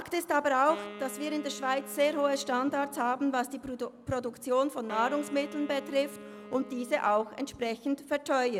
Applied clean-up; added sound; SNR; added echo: none; Wind instrument, woodwind instrument; 16 dB; none.